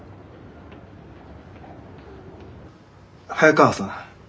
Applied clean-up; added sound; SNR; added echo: none; none; none; none.